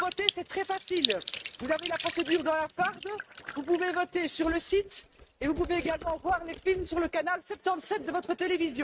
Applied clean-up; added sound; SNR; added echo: neural mask model RNNoise.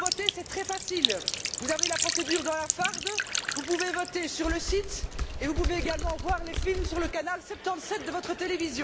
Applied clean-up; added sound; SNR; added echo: none; Trickle, dribble / Sink (filling or washing) + Typing; 1 dB; none.